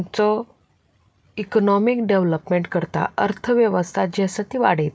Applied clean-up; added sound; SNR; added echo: none; none; none; none.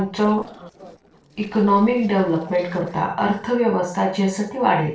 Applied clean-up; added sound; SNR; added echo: neural separator model SepFormer DNS4.